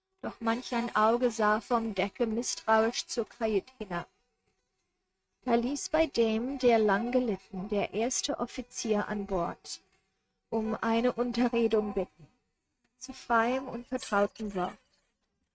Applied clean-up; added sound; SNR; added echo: neural mask model RNNoise.